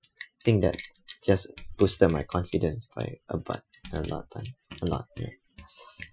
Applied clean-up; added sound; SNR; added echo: classical method Wiener filter.